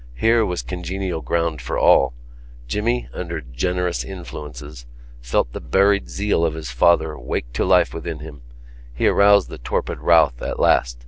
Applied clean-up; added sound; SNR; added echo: none; none; none; none.